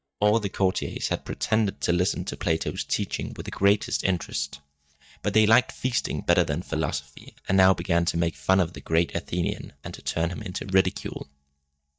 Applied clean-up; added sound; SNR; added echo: neural mask model DeepFilterNet 3.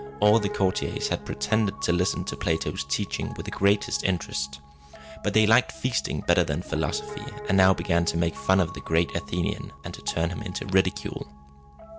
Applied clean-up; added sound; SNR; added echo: none; Piano; 15 dB; none.